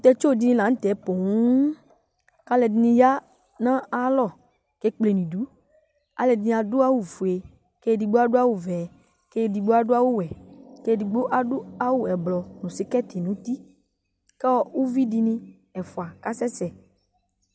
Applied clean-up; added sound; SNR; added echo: none; none; none; none.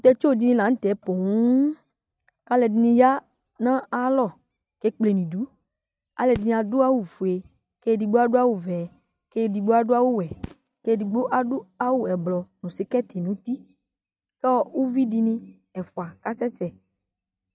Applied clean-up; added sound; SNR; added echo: neural mask model RNNoise.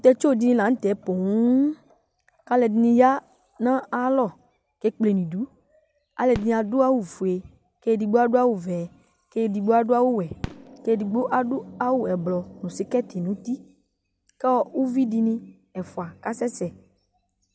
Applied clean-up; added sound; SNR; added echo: none; Fireworks; 19 dB; none.